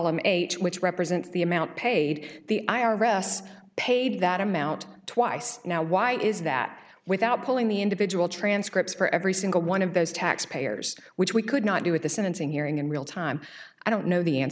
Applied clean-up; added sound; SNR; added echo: none; none; none; none.